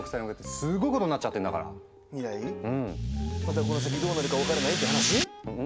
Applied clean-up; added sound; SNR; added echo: none; Accelerating, revving, vroom / Car; -1 dB; none.